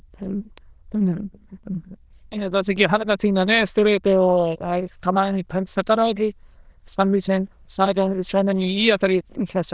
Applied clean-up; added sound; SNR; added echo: neural diffusion model UNIVERSE++.